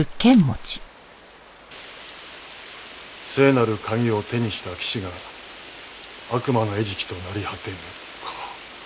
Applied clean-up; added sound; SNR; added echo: none; none; none; none.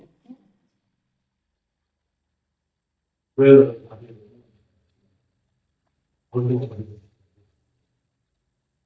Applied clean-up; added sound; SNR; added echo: neural mask model DeepFilterNet 3.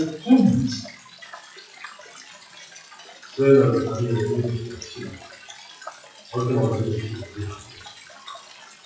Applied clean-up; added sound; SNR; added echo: classical method WPE with log-MMSE.